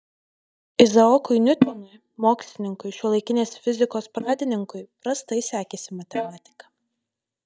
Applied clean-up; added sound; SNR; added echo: neural mask model DeepFilterNet 3.